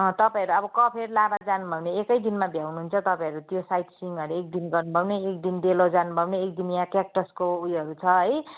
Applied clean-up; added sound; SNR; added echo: none; none; none; none.